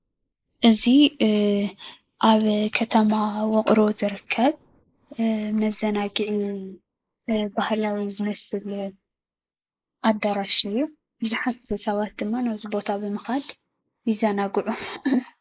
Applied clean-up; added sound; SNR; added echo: neural mask model Resemble Enhance denoiser.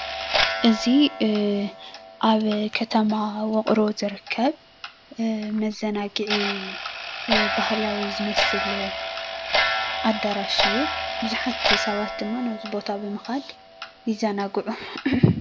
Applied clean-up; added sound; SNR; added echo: none; Clock; 4 dB; none.